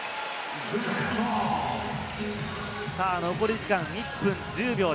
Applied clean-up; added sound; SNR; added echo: none; none; none; none.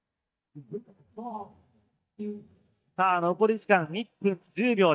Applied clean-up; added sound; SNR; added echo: neural mask model DeepFilterNet 3.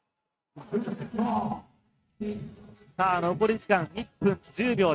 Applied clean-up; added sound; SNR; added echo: neural mask model RNNoise.